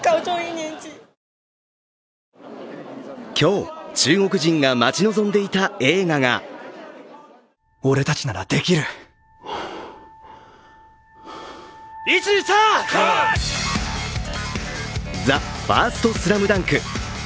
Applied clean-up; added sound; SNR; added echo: none; none; none; none.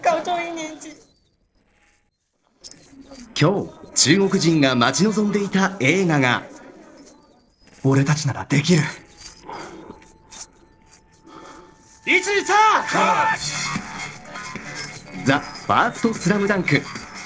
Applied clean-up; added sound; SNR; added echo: neural separator model SepFormer DNS4.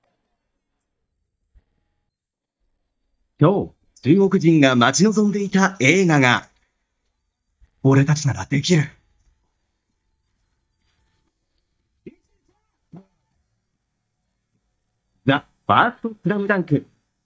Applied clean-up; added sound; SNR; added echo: neural mask model DeepFilterNet 3.